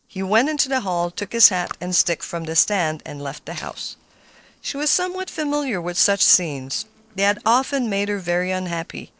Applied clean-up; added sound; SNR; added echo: neural separator model SepFormer DNS4.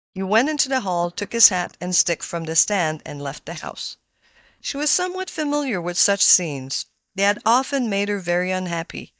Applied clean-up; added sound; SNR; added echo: neural mask model DeepFilterNet 3.